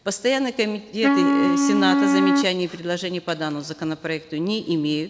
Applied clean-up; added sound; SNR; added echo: none; Wind instrument, woodwind instrument; -4 dB; none.